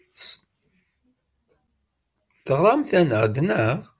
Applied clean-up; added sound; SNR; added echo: none; none; none; none.